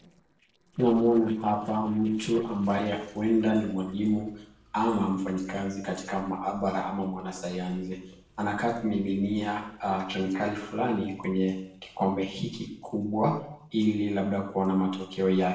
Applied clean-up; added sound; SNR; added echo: neural separator model SepFormer DNS4.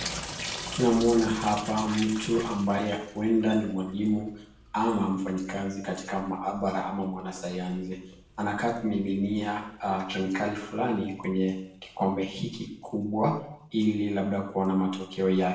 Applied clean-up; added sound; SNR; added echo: none; Drip / Sink (filling or washing); 15 dB; reverberation time 0.6 s.